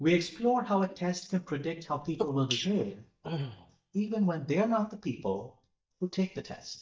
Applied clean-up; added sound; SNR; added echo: neural mask model DeepFilterNet 3.